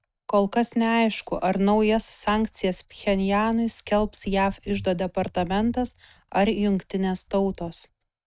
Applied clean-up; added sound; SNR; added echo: neural mask model RNNoise.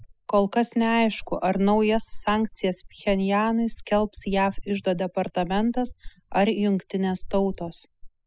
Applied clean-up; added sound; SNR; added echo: classical method spectral subtraction.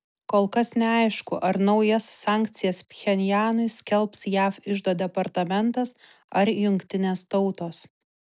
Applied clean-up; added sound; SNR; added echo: none; none; none; none.